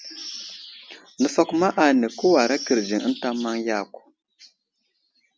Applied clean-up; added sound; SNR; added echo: none; none; none; none.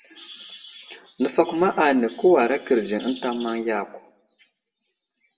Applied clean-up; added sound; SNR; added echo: none; none; none; reverberation time 0.6 s.